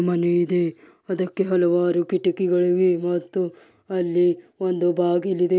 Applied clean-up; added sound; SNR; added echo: none; none; none; none.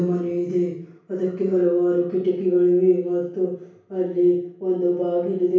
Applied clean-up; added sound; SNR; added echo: none; none; none; reverberation time 0.6 s.